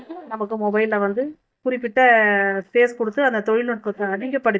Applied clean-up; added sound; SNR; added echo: neural mask model DeepFilterNet 3.